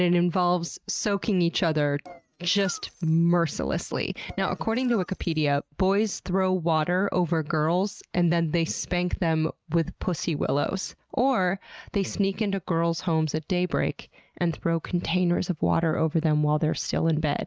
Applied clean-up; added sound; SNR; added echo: neural mask model RNNoise.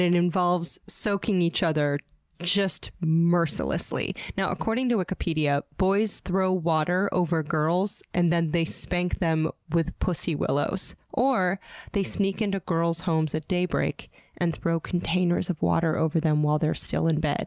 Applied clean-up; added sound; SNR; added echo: none; none; none; none.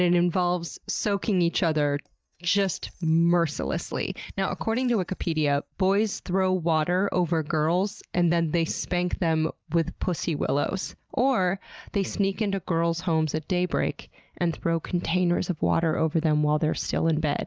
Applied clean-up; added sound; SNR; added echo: neural mask model DeepFilterNet 3.